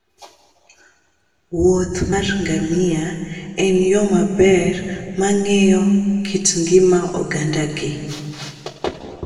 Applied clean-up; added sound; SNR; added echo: none; none; none; reverberation time 2.1 s.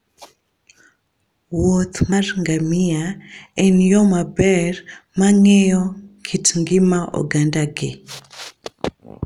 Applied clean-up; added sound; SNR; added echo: none; none; none; none.